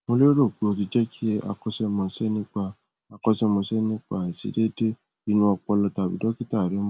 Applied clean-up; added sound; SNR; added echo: none; none; none; none.